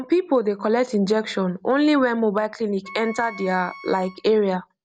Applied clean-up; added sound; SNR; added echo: none; Wind instrument, woodwind instrument; 20 dB; none.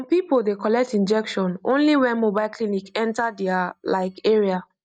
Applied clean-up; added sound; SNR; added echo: neural mask model DeepFilterNet 3.